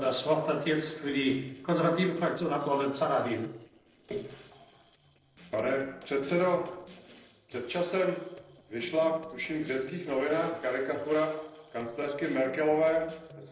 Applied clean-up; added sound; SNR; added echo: neural separator model SepFormer DNS4.